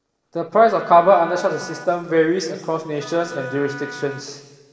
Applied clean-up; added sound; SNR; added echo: none; Wind instrument, woodwind instrument; 17 dB; reverberation time 1.9 s.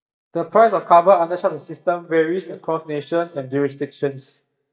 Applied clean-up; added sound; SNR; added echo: neural mask model DeepFilterNet 3.